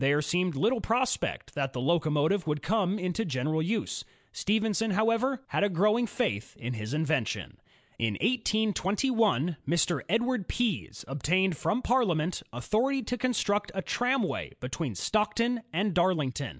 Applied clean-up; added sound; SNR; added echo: neural mask model Resemble Enhance denoiser.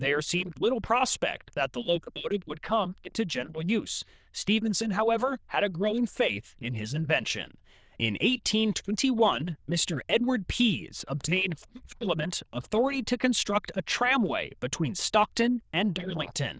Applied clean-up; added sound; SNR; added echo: neural diffusion model UNIVERSE++.